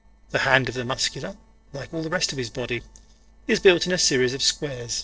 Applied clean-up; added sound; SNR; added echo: neural separator model SepFormer DNS4.